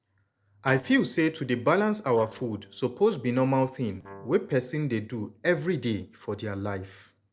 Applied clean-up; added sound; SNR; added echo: neural separator model SepFormer DNS4.